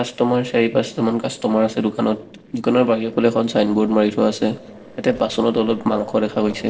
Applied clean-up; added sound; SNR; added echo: neural separator model SepFormer DNS4.